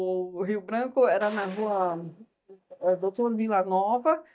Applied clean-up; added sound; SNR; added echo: neural mask model DeepFilterNet 3.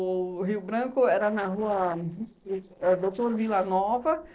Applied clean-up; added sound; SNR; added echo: neural separator model SepFormer DNS4.